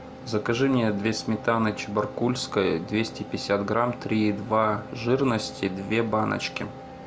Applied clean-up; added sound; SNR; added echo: none; none; none; none.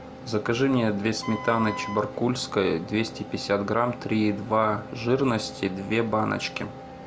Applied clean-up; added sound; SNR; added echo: none; Wind instrument, woodwind instrument; 12 dB; none.